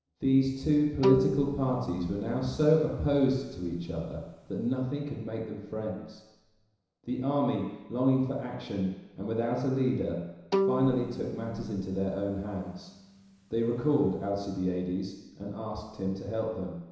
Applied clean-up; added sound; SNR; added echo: none; Bowed string instrument; 6 dB; reverberation time 1.0 s.